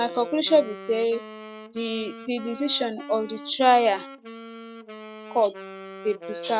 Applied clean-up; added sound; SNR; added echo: none; Wind instrument, woodwind instrument; 14 dB; none.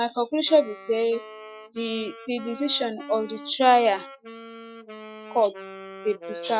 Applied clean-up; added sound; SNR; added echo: classical method Wiener filter.